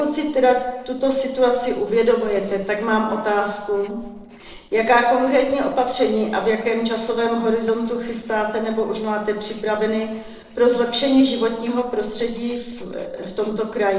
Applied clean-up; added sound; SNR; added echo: neural separator model SepFormer DNS4.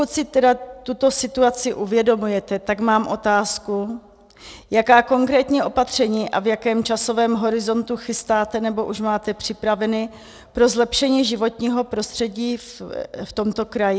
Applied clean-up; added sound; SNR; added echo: none; none; none; none.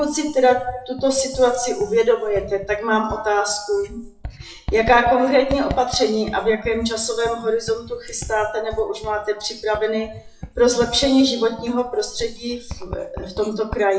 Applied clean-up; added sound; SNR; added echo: classical method WPE with log-MMSE.